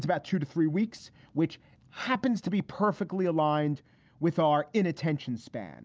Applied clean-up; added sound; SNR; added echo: none; none; none; none.